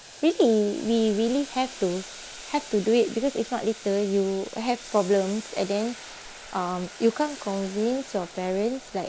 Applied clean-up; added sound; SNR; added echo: none; Boiling; 16 dB; none.